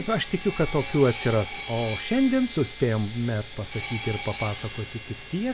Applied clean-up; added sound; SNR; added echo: none; Sawing; 9 dB; none.